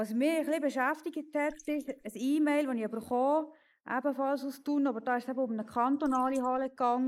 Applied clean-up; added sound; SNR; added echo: neural mask model Resemble Enhance denoiser.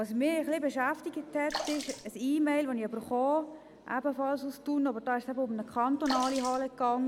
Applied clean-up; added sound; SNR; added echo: none; Sink (filling or washing) / Water / Splash, splatter; 8 dB; none.